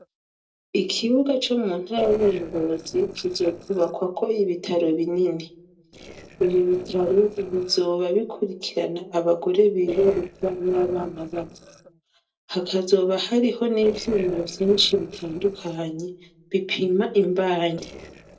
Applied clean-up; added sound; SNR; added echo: neural separator model SepFormer DNS4.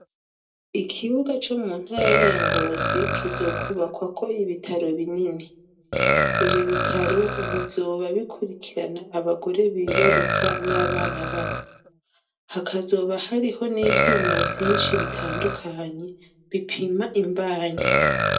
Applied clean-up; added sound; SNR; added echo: none; Burping, eructation; 0 dB; reverberation time 0.2 s.